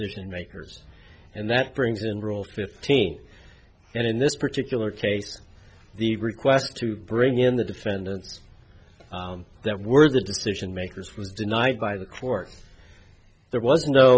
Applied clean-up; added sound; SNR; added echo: none; none; none; none.